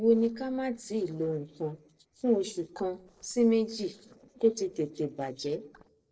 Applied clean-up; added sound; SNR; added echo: neural separator model SepFormer DNS4.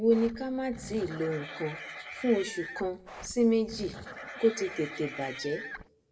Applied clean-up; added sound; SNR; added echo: none; Livestock, farm animals, working animals; 12 dB; reverberation time 0.6 s.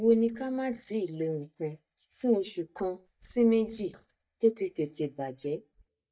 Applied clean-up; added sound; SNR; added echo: neural mask model DeepFilterNet 3.